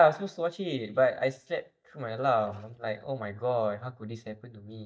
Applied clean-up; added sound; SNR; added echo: neural mask model DeepFilterNet 3.